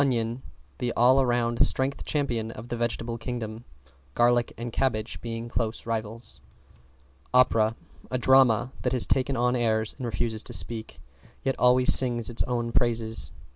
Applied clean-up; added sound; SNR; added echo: none; none; none; none.